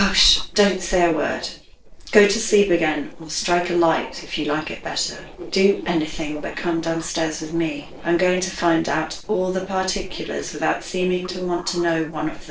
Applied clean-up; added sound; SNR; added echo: neural separator model SepFormer DNS4.